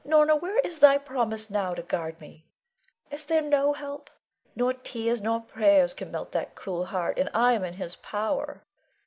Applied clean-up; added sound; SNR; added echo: none; none; none; none.